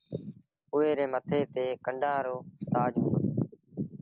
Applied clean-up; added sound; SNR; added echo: none; none; none; none.